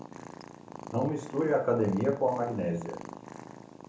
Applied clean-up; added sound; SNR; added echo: none; Purr; 14 dB; reverberation time 0.7 s.